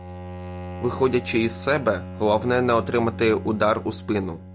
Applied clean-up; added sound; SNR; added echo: none; Bowed string instrument; 12 dB; none.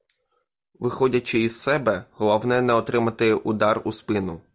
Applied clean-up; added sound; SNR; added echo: none; none; none; none.